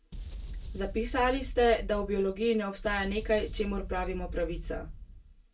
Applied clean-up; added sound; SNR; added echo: none; Boom; 7 dB; reverberation time 0.2 s.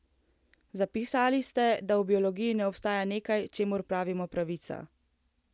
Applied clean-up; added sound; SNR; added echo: none; none; none; none.